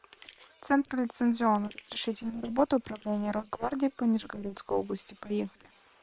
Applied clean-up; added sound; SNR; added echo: neural separator model SepFormer WHAM!.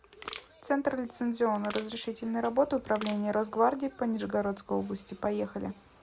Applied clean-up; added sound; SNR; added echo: none; Crushing; 14 dB; none.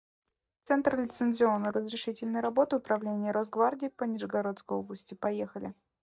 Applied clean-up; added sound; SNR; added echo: neural mask model DeepFilterNet 3.